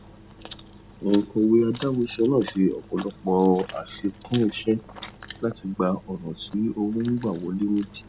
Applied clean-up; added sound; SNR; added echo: none; Chewing, mastication; 19 dB; none.